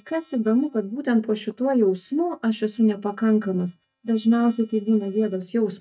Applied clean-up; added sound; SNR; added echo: neural mask model DeepFilterNet 3.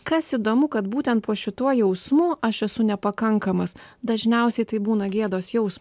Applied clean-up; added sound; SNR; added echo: none; none; none; none.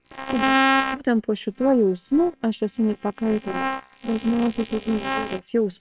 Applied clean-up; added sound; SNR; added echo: neural separator model SepFormer WHAMR!.